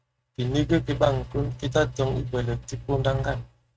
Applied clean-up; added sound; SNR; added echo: neural mask model RNNoise.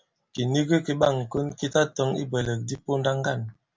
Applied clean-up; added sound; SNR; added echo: none; none; none; none.